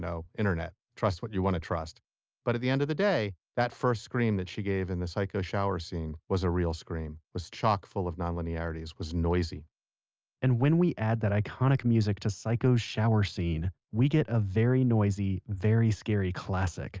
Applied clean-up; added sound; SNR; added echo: none; none; none; none.